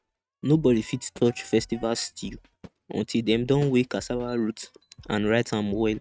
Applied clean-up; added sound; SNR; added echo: neural mask model RNNoise.